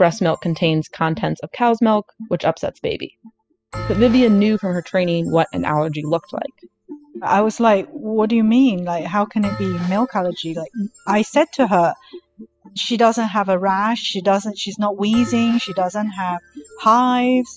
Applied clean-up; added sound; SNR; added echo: classical method spectral subtraction.